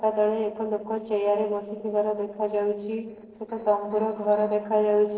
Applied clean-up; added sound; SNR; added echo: neural separator model SepFormer DNS4.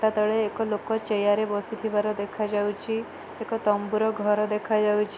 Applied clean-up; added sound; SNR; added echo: none; none; none; none.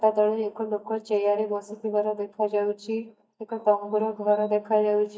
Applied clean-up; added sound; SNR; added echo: neural mask model DeepFilterNet 3.